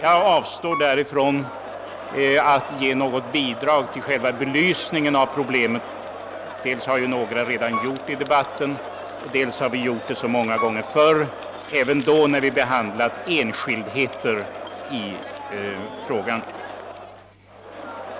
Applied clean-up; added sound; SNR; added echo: none; Piano + Crowd; 11 dB; none.